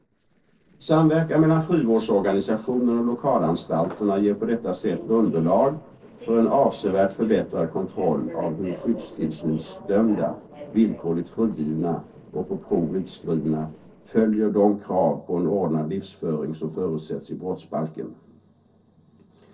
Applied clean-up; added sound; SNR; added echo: neural separator model SepFormer DNS4.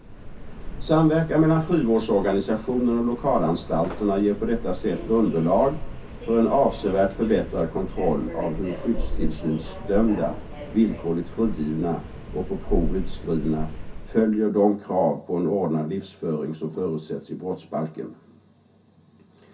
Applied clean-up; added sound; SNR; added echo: none; Subway, metro, underground; 9 dB; reverberation time 0.3 s.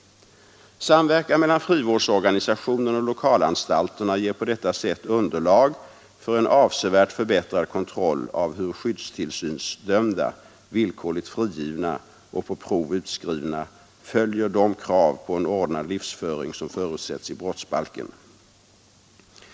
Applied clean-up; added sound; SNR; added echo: none; none; none; none.